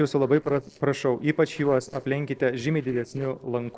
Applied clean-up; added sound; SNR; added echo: neural separator model SepFormer DNS4.